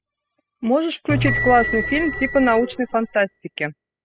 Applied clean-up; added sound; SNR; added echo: classical method spectral subtraction.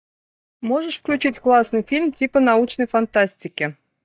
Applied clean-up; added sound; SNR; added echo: neural mask model DeepFilterNet 3.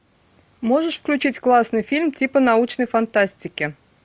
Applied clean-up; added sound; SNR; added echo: none; none; none; none.